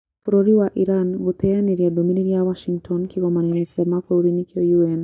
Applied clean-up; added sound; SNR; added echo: neural mask model DeepFilterNet 3.